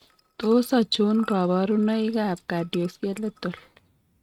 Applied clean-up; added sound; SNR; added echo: neural mask model RNNoise.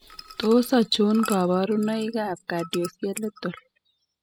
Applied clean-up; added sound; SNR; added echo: classical method spectral subtraction.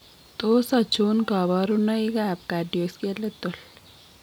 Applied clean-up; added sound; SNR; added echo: none; none; none; none.